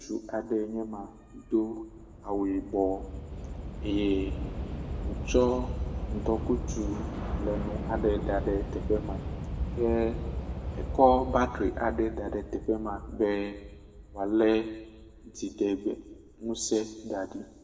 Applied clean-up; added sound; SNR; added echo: none; Subway, metro, underground / Train; 6 dB; reverberation time 1.4 s.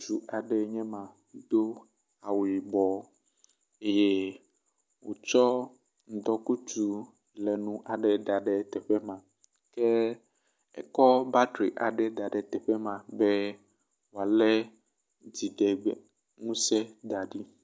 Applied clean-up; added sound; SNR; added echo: none; none; none; none.